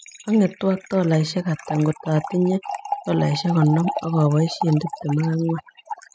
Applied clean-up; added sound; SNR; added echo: classical method spectral subtraction.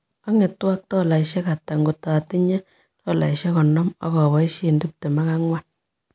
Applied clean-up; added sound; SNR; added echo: none; none; none; none.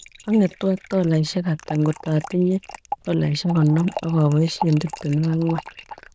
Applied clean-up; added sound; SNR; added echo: neural diffusion model UNIVERSE++.